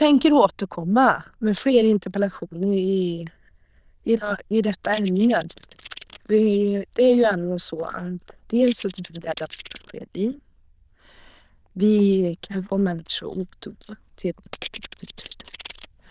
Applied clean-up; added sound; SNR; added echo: neural diffusion model UNIVERSE++.